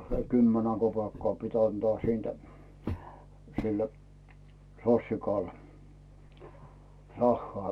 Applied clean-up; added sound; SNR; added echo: none; Walk, footsteps; 11 dB; none.